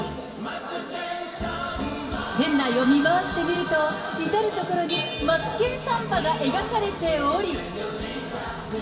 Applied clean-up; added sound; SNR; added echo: none; Bell; 18 dB; reverberation time 1.8 s.